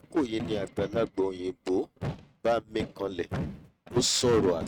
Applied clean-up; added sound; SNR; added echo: neural mask model RNNoise.